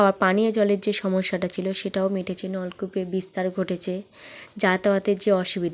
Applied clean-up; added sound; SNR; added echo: none; none; none; none.